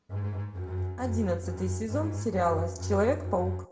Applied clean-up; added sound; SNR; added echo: none; Bowed string instrument; 2 dB; reverberation time 0.6 s.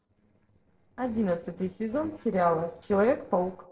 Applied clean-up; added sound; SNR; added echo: neural separator model SepFormer DNS4.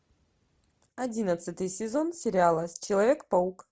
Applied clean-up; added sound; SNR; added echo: none; none; none; none.